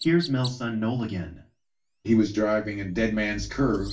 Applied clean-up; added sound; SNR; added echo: none; Chirp, tweet; 19 dB; reverberation time 0.3 s.